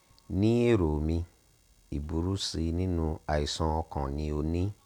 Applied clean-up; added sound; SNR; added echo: none; none; none; none.